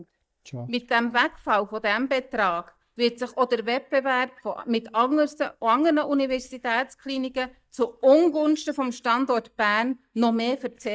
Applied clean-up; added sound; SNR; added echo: neural mask model DeepFilterNet 3.